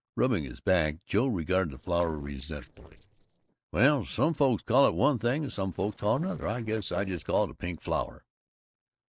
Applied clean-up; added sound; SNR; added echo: neural separator model SepFormer DNS4.